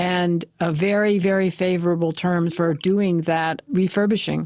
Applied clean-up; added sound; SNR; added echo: neural separator model SepFormer DNS4.